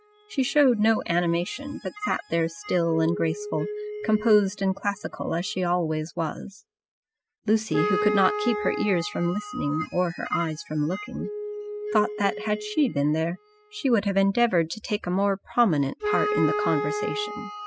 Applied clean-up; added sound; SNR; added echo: classical method spectral subtraction.